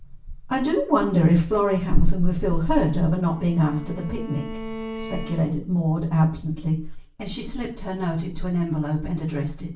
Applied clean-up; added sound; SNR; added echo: none; Bowed string instrument; 16 dB; reverberation time 0.3 s.